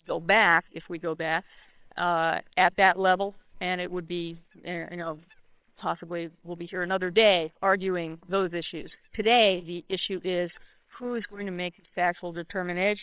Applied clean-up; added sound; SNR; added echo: neural separator model SepFormer WHAMR!.